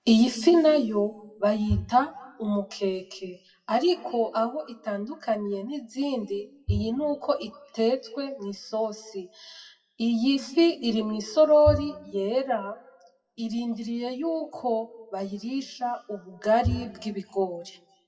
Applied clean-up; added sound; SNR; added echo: classical method WPE with log-MMSE.